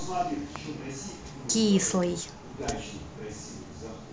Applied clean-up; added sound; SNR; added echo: none; none; none; none.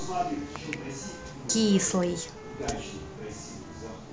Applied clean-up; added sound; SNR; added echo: none; Wind instrument, woodwind instrument + Finger snapping; 16 dB; none.